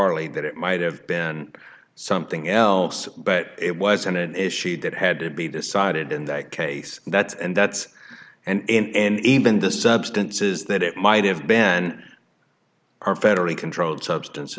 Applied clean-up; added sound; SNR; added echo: none; none; none; none.